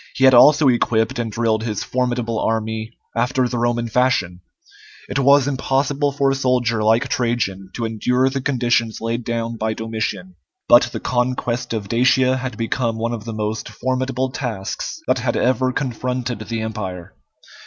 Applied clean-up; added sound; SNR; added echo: none; none; none; none.